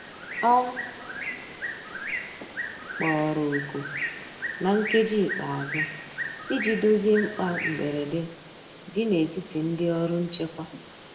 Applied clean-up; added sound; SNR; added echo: none; Bird; 7 dB; reverberation time 1.2 s.